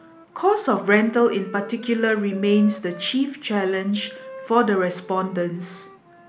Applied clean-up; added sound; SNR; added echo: none; Wind instrument, woodwind instrument; 19 dB; none.